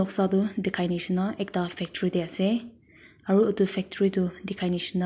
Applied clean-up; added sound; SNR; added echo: none; none; none; none.